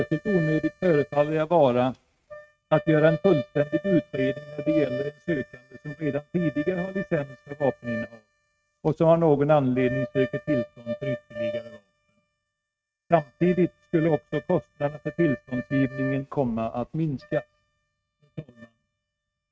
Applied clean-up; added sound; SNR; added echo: neural mask model RNNoise.